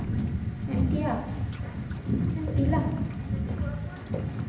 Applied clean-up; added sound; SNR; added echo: none; Rain; 15 dB; reverberation time 0.8 s.